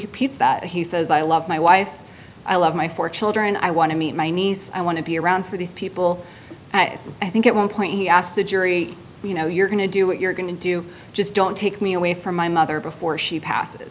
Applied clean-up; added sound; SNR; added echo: none; none; none; none.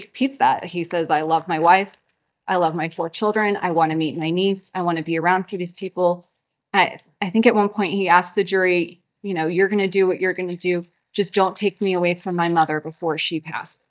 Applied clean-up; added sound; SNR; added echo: neural mask model DeepFilterNet 3.